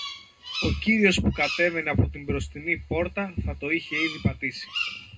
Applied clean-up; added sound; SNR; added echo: none; Bird vocalization, bird call, bird song; 11 dB; reverberation time 0.2 s.